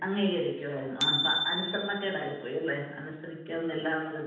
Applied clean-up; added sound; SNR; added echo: none; Bicycle bell; 2 dB; reverberation time 0.9 s.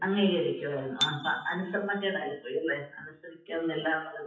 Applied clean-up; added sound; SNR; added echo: classical method WPE with log-MMSE.